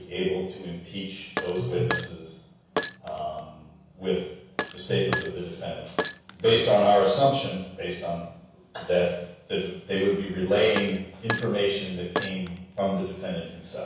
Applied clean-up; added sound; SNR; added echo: none; Glass; 8 dB; reverberation time 0.7 s.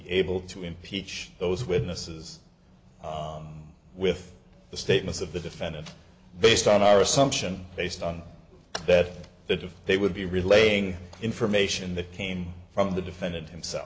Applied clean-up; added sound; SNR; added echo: none; none; none; none.